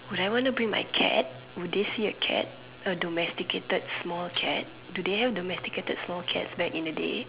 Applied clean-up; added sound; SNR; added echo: none; Tambourine; 20 dB; none.